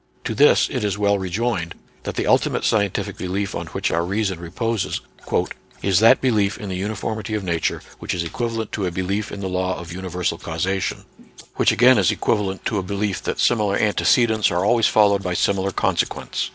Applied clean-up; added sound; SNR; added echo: neural separator model SepFormer DNS4.